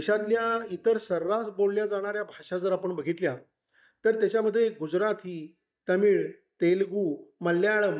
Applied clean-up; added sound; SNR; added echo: neural mask model DeepFilterNet 3.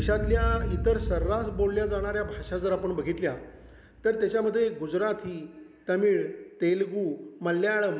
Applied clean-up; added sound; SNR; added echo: none; Boom; 7 dB; none.